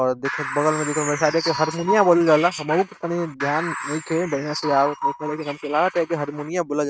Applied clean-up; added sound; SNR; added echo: neural mask model RNNoise.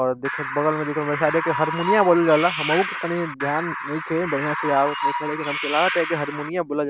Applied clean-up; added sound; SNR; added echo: none; Bird; 3 dB; none.